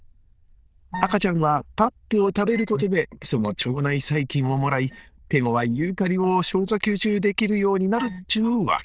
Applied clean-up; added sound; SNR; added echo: neural diffusion model UNIVERSE++.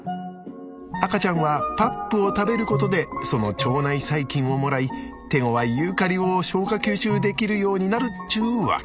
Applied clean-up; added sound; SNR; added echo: none; Wind instrument, woodwind instrument; 17 dB; none.